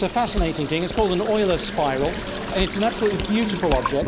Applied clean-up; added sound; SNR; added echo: none; Walk, footsteps + Sink (filling or washing) / Water tap, faucet; 6 dB; none.